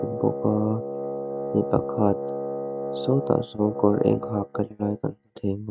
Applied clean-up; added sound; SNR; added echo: neural mask model RNNoise.